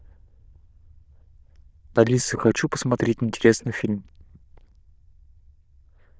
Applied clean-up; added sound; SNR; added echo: neural diffusion model UNIVERSE++.